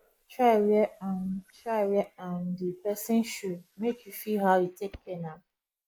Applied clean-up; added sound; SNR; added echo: neural mask model Resemble Enhance denoiser.